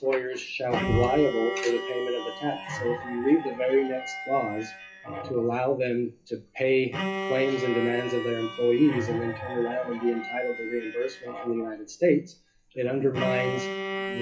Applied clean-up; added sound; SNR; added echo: classical method WPE with log-MMSE.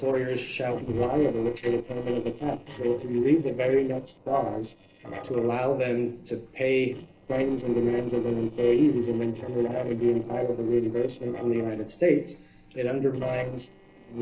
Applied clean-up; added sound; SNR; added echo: neural separator model SepFormer DNS4.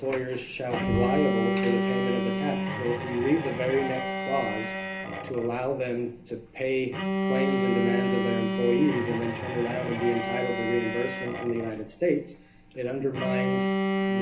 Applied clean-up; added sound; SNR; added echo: none; Bowed string instrument; 1 dB; reverberation time 0.3 s.